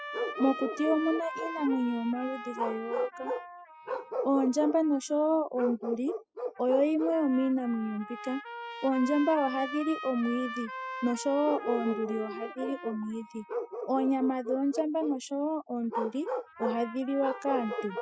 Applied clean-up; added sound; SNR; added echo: classical method spectral subtraction.